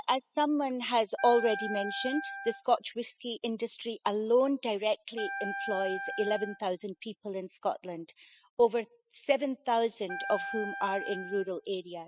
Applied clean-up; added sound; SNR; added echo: classical method spectral subtraction.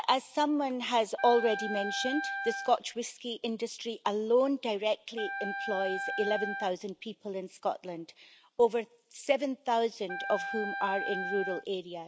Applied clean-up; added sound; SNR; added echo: none; Wind instrument, woodwind instrument; 6 dB; none.